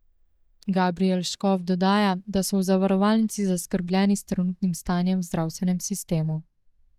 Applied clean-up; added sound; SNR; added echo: neural mask model DeepFilterNet 3.